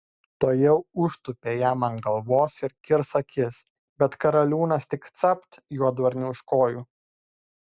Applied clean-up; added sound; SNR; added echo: none; none; none; none.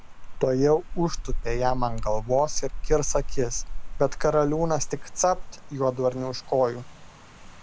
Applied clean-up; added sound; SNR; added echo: none; Rain; 3 dB; none.